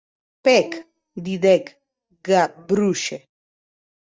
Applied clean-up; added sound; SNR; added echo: neural mask model DeepFilterNet 3.